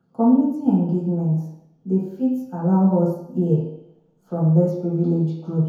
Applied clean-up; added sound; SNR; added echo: none; none; none; reverberation time 0.9 s.